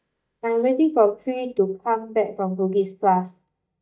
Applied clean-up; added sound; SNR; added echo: neural mask model DeepFilterNet 3.